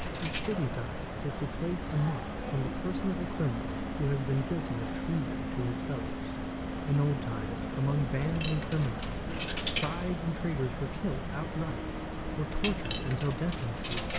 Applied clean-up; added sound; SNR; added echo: none; Coin (dropping); 1 dB; none.